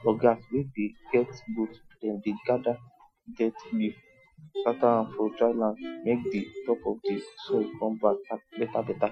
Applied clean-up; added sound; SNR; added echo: classical method Wiener filter.